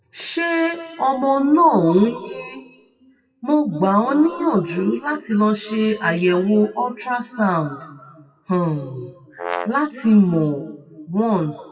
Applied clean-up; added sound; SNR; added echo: classical method WPE with log-MMSE.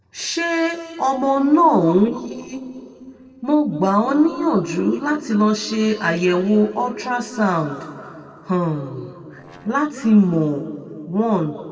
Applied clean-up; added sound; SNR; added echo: neural separator model SepFormer DNS4.